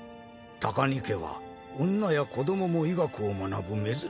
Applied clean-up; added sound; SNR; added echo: none; none; none; none.